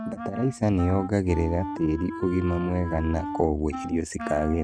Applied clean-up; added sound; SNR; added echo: neural mask model RNNoise.